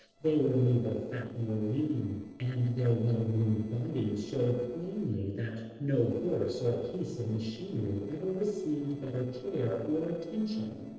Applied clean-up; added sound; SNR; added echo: neural separator model SepFormer DNS4.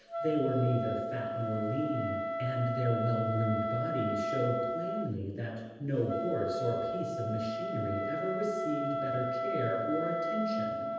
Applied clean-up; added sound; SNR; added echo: none; Wind instrument, woodwind instrument; 1 dB; reverberation time 1.1 s.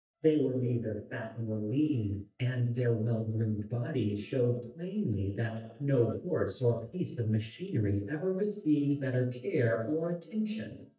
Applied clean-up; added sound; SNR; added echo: neural mask model DeepFilterNet 3.